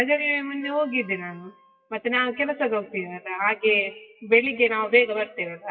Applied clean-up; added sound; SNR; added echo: classical method WPE with log-MMSE.